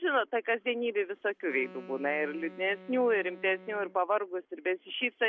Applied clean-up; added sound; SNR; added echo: none; Wind instrument, woodwind instrument; 20 dB; none.